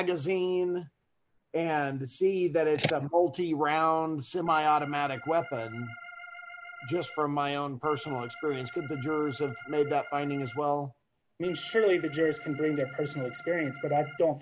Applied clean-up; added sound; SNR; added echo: none; Organ; 15 dB; none.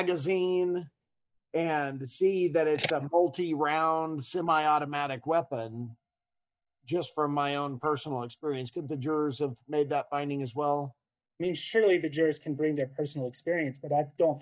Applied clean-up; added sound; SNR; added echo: neural mask model DeepFilterNet 3.